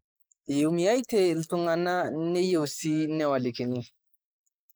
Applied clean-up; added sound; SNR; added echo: neural mask model Resemble Enhance denoiser.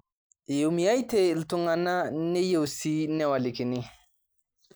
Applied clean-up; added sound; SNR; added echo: none; none; none; none.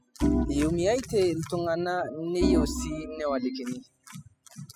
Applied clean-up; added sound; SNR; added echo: classical method spectral subtraction.